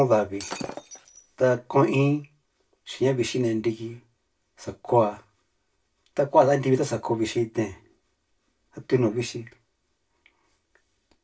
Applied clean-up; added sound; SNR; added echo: none; Shatter; 14 dB; reverberation time 0.2 s.